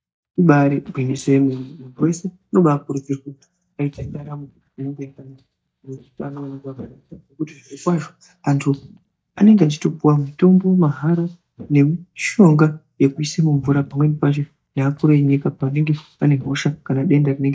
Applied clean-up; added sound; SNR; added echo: neural mask model DeepFilterNet 3.